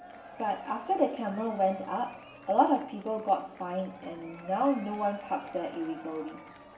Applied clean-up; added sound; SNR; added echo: none; Applause / Crowd / Cheering; 17 dB; reverberation time 0.7 s.